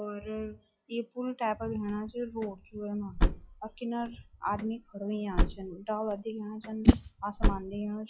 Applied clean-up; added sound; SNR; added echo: classical method log-MMSE.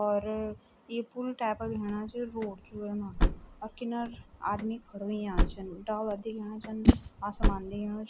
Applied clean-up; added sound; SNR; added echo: none; Whoosh, swoosh, swish + Slam / Car; -4 dB; none.